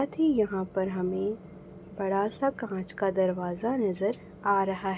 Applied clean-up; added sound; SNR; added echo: none; none; none; none.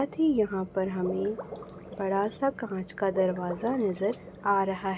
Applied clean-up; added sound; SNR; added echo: none; Water / Liquid; 14 dB; none.